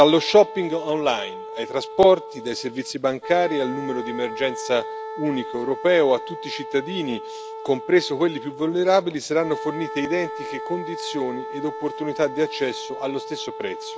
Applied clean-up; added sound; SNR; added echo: none; Wind instrument, woodwind instrument; 11 dB; none.